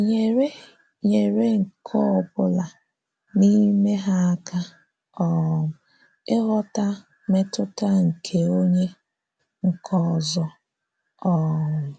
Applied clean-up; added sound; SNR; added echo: none; none; none; none.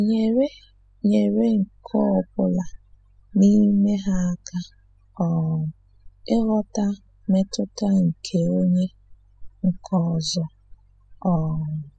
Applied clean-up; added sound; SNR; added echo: classical method spectral subtraction.